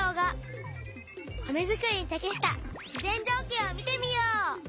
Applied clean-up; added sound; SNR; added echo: none; none; none; none.